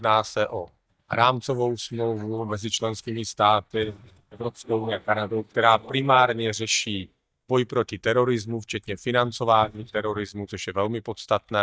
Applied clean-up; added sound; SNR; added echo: neural mask model DeepFilterNet 3.